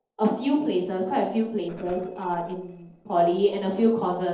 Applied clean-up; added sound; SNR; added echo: neural separator model SepFormer DNS4.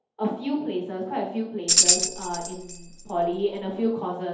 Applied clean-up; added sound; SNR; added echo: none; Tambourine; -5 dB; reverberation time 2.2 s.